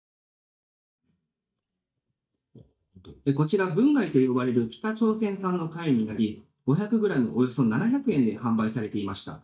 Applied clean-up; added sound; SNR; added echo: neural mask model DeepFilterNet 3.